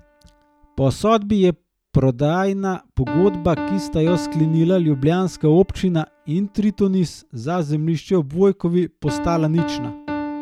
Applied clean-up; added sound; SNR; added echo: none; Piano; 13 dB; none.